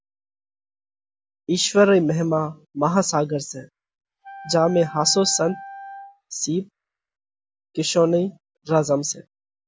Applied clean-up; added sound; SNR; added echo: none; Wind instrument, woodwind instrument; 17 dB; none.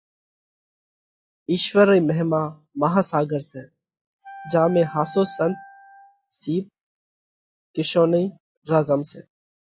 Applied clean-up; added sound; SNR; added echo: classical method log-MMSE.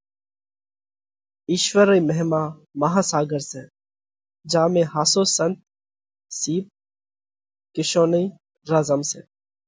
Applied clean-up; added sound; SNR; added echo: none; none; none; none.